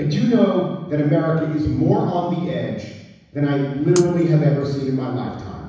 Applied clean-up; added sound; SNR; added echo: none; Shatter; 19 dB; reverberation time 1.1 s.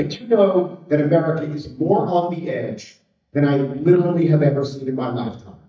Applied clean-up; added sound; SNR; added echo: neural mask model DeepFilterNet 3.